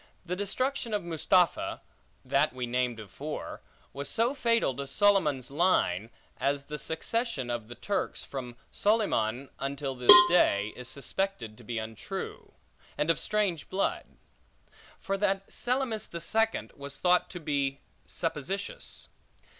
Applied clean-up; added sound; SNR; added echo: none; Cowbell; -4 dB; none.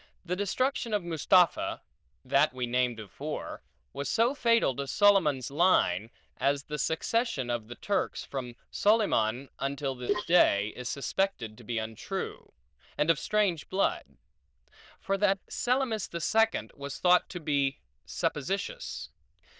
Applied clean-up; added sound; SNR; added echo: neural diffusion model UNIVERSE++.